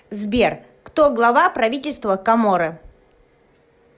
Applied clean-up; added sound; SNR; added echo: none; none; none; none.